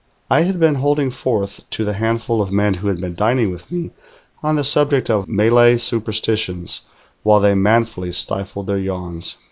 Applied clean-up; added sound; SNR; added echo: none; none; none; none.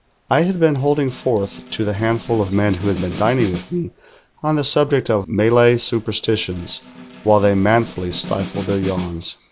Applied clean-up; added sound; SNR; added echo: none; Snare drum; 14 dB; none.